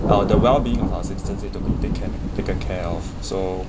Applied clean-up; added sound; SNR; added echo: none; Thunder; -1 dB; none.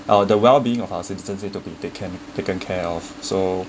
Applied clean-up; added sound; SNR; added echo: none; none; none; none.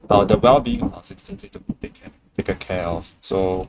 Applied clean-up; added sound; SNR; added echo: neural mask model RNNoise.